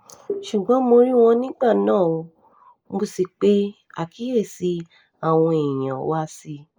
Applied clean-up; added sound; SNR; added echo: neural mask model Resemble Enhance denoiser.